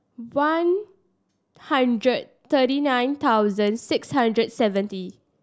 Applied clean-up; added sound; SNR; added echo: none; none; none; none.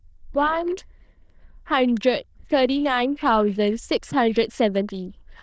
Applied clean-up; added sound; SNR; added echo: neural diffusion model UNIVERSE++.